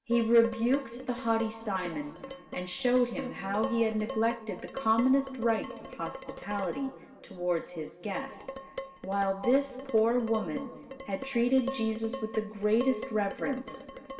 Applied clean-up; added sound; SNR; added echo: none; Dishes, pots, and pans; 13 dB; reverberation time 2.4 s.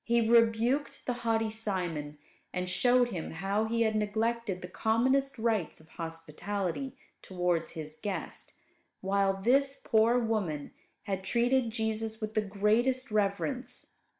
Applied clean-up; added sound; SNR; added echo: none; none; none; none.